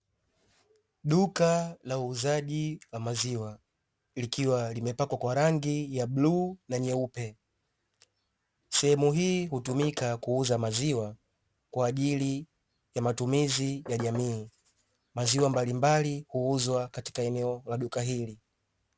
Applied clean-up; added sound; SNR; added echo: none; Knock; 13 dB; none.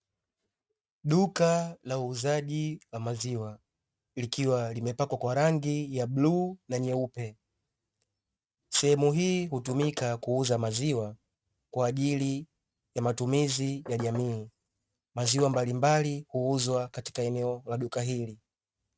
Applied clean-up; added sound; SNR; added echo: neural mask model RNNoise.